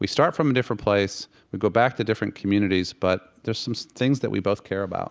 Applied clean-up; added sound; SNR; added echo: none; none; none; none.